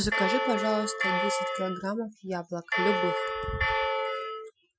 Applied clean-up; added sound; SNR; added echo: classical method Wiener filter.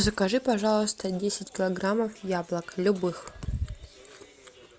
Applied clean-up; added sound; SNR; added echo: none; none; none; none.